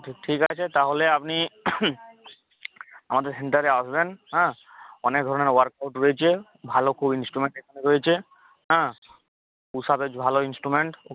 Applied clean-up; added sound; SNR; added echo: none; none; none; none.